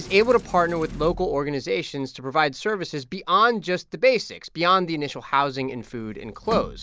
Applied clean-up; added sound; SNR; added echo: none; Sliding door; 17 dB; none.